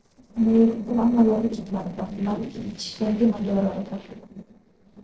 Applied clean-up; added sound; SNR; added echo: neural separator model SepFormer DNS4.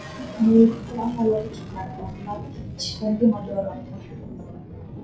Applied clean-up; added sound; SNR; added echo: classical method WPE with log-MMSE.